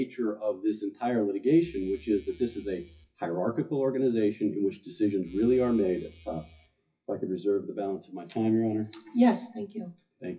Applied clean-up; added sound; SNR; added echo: classical method WPE with log-MMSE.